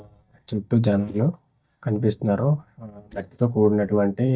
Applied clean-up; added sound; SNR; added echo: neural mask model DeepFilterNet 3.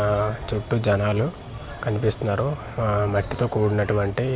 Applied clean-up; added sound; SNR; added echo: none; none; none; none.